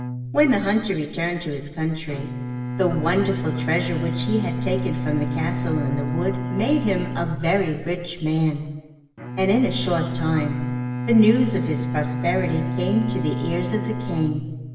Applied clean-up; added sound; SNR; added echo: none; Bowed string instrument; 4 dB; reverberation time 1.1 s.